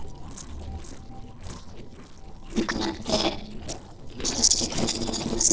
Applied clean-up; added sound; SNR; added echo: neural separator model SepFormer DNS4.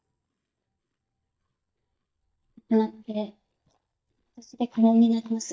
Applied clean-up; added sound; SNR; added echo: neural mask model DeepFilterNet 3.